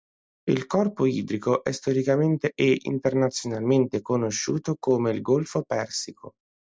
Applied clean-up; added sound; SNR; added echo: none; none; none; none.